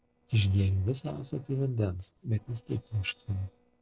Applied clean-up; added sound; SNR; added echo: neural separator model SepFormer DNS4.